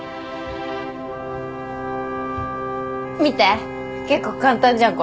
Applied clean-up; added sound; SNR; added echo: none; none; none; none.